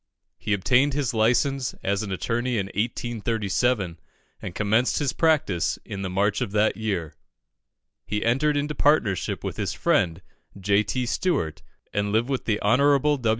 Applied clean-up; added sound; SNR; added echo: none; none; none; none.